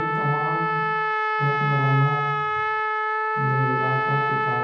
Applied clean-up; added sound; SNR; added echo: none; Trumpet; -4 dB; reverberation time 0.8 s.